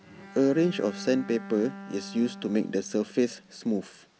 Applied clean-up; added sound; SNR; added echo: none; Bowed string instrument; 15 dB; none.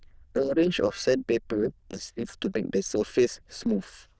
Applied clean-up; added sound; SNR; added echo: neural diffusion model UNIVERSE++.